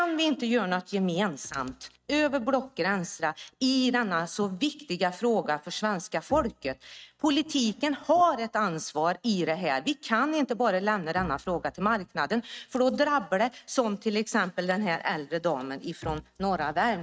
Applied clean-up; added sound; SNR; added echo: neural mask model RNNoise.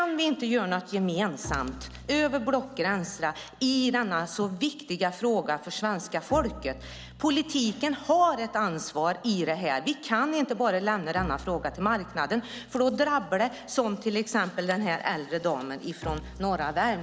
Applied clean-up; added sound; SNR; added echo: none; Bowed string instrument; 19 dB; none.